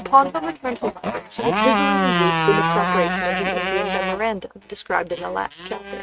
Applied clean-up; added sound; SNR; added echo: neural mask model RNNoise.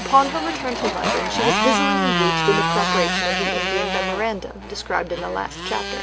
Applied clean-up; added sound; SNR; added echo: none; Motorcycle; -1 dB; none.